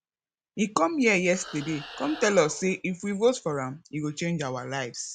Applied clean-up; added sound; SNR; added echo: none; Animal; 16 dB; none.